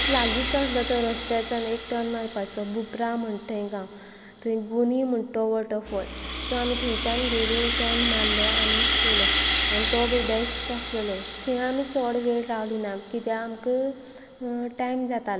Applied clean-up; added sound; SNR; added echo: none; Rattle (instrument); 1 dB; none.